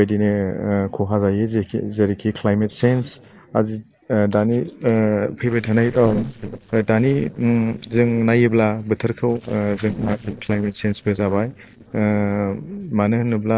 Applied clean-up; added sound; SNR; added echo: neural separator model SepFormer DNS4.